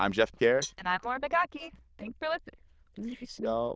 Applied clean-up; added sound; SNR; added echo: neural diffusion model UNIVERSE++.